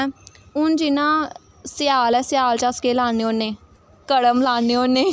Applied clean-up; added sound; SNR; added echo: none; none; none; none.